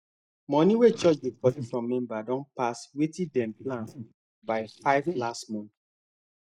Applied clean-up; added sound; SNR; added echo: neural mask model DeepFilterNet 3.